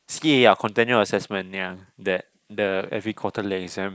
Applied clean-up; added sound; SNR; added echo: neural mask model Resemble Enhance denoiser.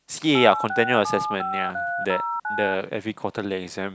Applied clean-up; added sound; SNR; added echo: none; Telephone; 3 dB; none.